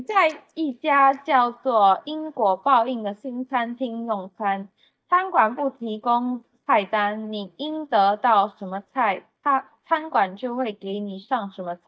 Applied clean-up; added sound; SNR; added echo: neural mask model DeepFilterNet 3.